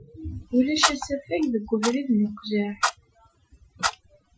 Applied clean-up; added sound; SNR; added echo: classical method Wiener filter.